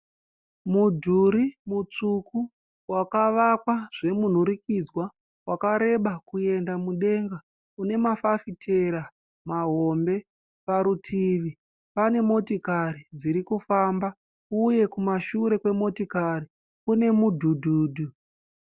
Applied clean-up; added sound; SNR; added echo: none; none; none; none.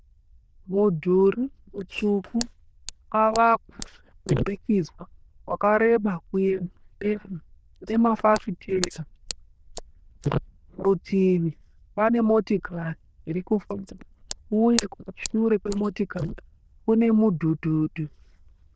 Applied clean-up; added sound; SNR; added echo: neural diffusion model UNIVERSE++.